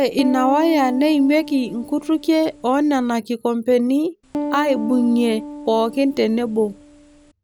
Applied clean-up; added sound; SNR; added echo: none; Piano; 11 dB; none.